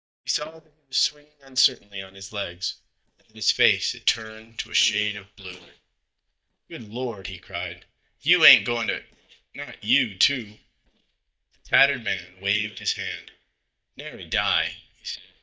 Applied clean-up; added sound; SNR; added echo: neural mask model DeepFilterNet 3.